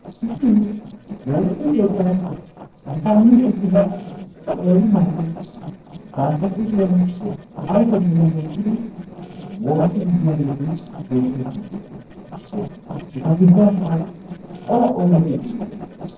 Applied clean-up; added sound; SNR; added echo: neural separator model SepFormer DNS4.